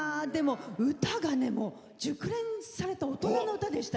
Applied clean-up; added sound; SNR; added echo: none; none; none; none.